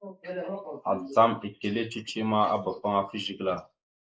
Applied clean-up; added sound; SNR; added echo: neural mask model Resemble Enhance denoiser.